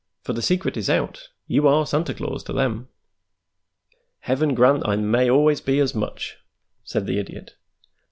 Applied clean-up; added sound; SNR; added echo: none; none; none; none.